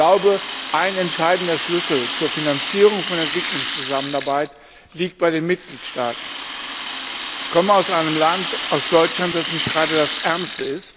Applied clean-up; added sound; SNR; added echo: none; Rattle (instrument); 2 dB; none.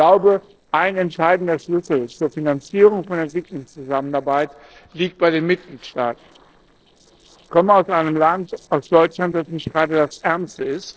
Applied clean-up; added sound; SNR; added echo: neural separator model SepFormer DNS4.